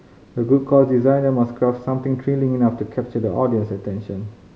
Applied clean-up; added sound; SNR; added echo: none; none; none; none.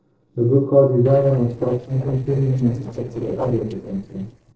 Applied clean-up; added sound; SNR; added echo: neural separator model SepFormer DNS4.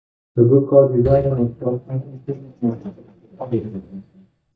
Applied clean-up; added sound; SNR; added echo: neural mask model DeepFilterNet 3.